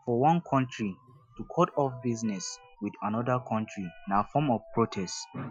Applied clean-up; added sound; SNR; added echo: classical method Wiener filter.